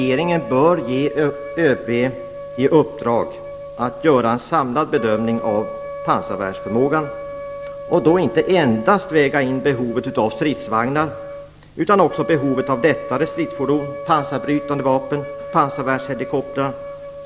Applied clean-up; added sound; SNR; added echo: none; Wind instrument, woodwind instrument; 12 dB; none.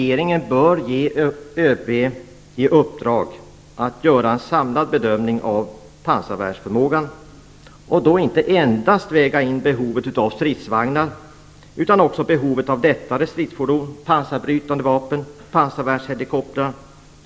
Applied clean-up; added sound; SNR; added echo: none; none; none; none.